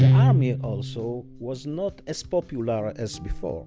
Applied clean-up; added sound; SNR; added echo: none; Guitar; -5 dB; none.